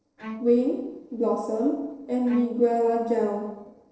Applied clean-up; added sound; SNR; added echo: neural separator model SepFormer DNS4.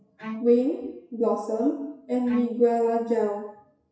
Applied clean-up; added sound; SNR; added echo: classical method WPE with log-MMSE.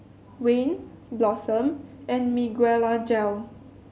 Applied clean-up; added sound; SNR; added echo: none; none; none; none.